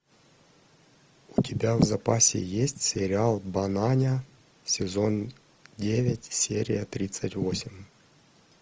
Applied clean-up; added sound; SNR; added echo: none; none; none; none.